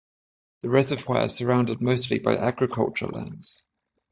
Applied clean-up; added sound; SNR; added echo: neural mask model DeepFilterNet 3.